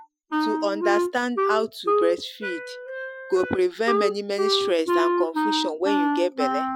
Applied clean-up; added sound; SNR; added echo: classical method Wiener filter.